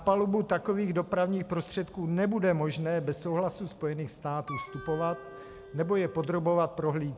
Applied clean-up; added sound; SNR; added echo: none; Wind instrument, woodwind instrument; 15 dB; none.